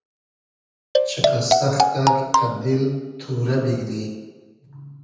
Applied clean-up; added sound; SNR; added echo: none; Marimba, xylophone; -5 dB; reverberation time 1.1 s.